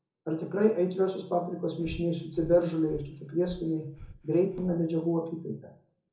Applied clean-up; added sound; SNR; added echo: none; Breathing; 18 dB; reverberation time 0.6 s.